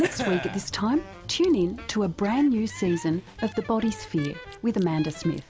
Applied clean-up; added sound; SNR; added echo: none; Chewing, mastication / Cough; 15 dB; none.